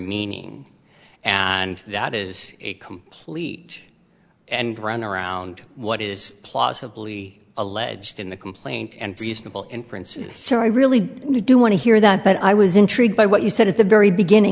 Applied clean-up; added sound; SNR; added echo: none; none; none; none.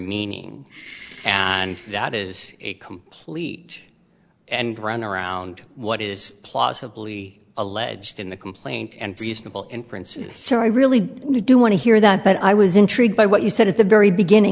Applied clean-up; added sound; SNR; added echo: neural separator model SepFormer DNS4.